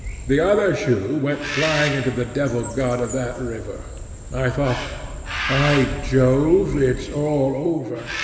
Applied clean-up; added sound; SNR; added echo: none; Bird; 9 dB; reverberation time 2.1 s.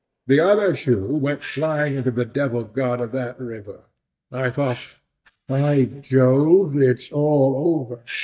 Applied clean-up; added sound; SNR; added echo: neural mask model DeepFilterNet 3.